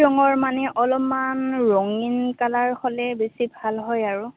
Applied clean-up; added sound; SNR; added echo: none; none; none; none.